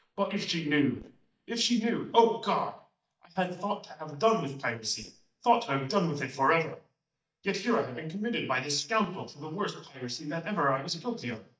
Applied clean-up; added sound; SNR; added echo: neural mask model DeepFilterNet 3.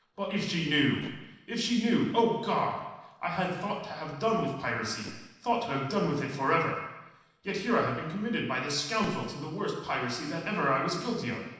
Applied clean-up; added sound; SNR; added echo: neural separator model SepFormer DNS4.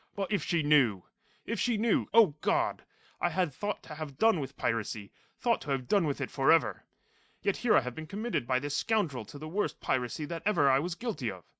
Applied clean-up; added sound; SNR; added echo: none; none; none; none.